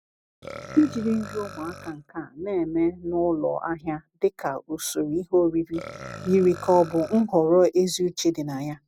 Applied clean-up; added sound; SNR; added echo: none; Burping, eructation; 17 dB; none.